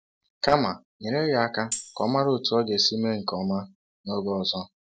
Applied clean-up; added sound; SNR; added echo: neural separator model SepFormer DNS4.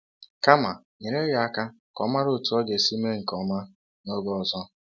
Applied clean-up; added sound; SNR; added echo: none; none; none; none.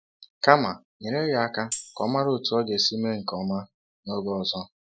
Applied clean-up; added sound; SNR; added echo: classical method Wiener filter.